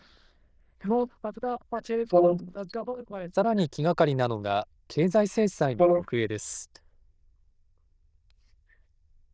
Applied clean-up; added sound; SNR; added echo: neural diffusion model UNIVERSE++.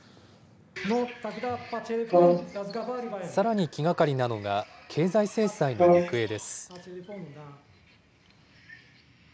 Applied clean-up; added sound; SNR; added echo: none; Brass instrument; -4 dB; none.